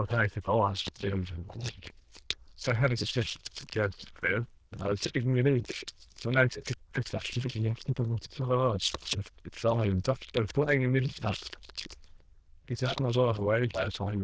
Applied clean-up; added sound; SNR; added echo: neural diffusion model UNIVERSE++.